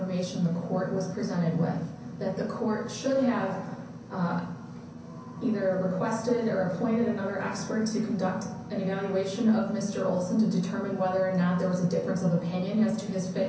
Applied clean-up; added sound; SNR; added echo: none; none; none; reverberation time 0.6 s.